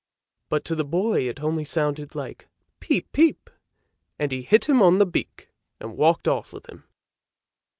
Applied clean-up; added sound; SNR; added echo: none; none; none; none.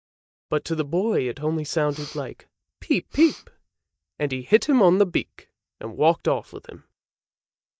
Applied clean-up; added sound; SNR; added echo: neural mask model DeepFilterNet 3.